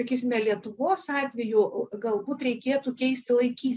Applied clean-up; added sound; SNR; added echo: none; none; none; none.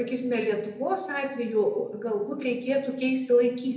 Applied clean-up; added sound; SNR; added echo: none; none; none; reverberation time 0.8 s.